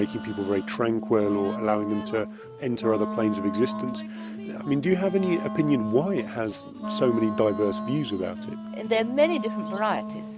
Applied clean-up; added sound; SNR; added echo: none; Wind instrument, woodwind instrument; 7 dB; none.